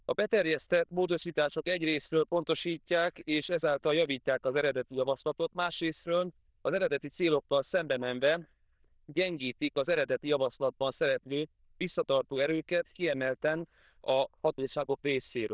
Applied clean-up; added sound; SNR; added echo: neural diffusion model UNIVERSE++.